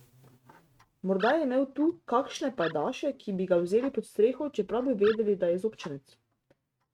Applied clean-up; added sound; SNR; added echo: neural mask model RNNoise.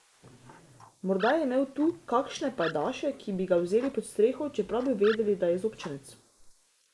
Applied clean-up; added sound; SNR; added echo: neural mask model Resemble Enhance denoiser.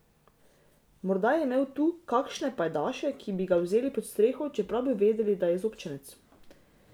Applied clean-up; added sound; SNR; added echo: none; none; none; none.